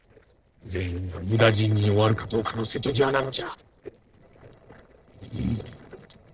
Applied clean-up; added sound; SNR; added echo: neural separator model SepFormer DNS4.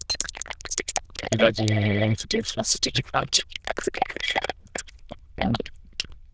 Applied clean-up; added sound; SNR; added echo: neural diffusion model UNIVERSE++.